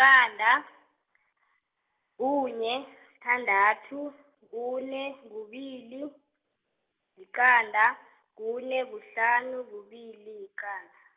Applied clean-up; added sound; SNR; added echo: none; none; none; none.